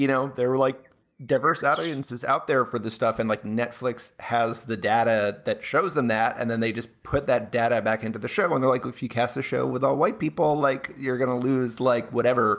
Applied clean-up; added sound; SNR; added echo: neural mask model DeepFilterNet 3.